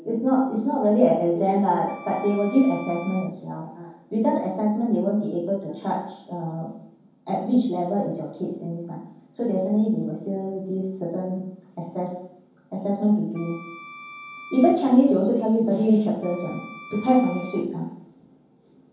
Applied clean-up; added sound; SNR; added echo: none; Wind instrument, woodwind instrument; 19 dB; reverberation time 0.9 s.